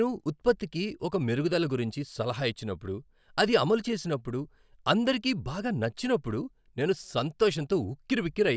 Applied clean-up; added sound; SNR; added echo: none; none; none; none.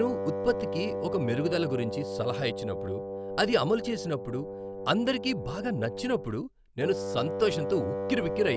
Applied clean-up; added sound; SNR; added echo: none; Wind instrument, woodwind instrument; 4 dB; none.